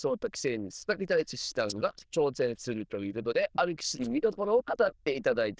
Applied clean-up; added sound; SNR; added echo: neural diffusion model UNIVERSE++.